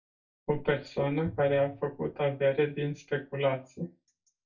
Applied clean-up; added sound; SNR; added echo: neural mask model DeepFilterNet 3.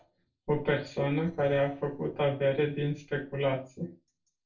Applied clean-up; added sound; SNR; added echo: neural separator model SepFormer DNS4.